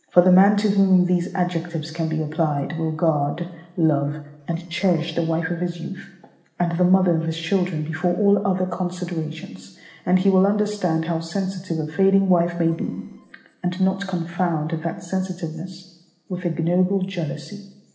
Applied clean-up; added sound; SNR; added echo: neural separator model SepFormer DNS4.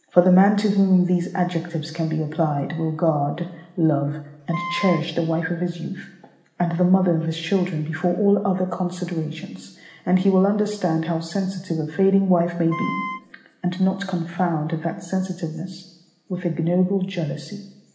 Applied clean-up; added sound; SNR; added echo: none; Wind instrument, woodwind instrument; 8 dB; reverberation time 1.1 s.